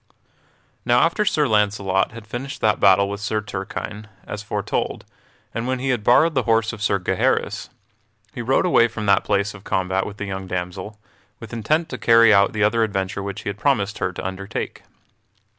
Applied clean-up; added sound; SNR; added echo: none; none; none; none.